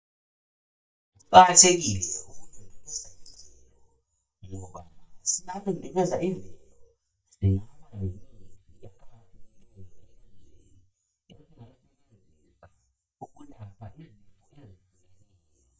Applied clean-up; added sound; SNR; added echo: neural mask model DeepFilterNet 3.